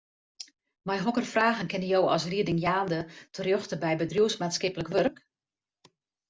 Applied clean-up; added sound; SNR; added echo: none; none; none; none.